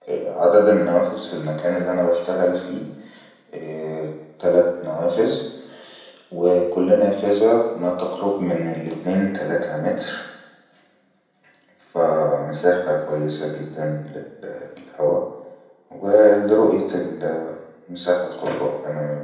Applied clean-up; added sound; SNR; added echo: none; none; none; reverberation time 0.9 s.